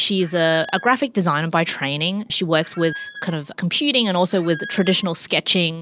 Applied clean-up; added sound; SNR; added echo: none; Squeak; 15 dB; none.